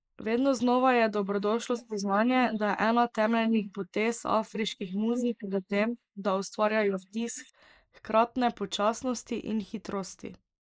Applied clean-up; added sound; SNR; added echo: neural mask model Resemble Enhance denoiser.